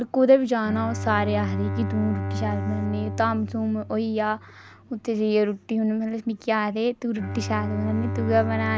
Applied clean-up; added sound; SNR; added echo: none; Bowed string instrument; 7 dB; none.